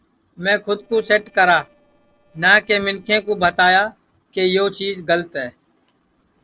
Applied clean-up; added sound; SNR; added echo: neural separator model SepFormer DNS4.